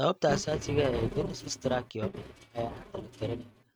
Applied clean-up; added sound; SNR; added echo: neural mask model RNNoise.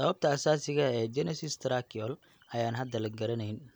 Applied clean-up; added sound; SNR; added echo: none; none; none; none.